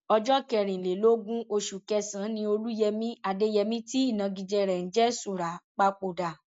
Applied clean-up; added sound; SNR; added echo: none; none; none; none.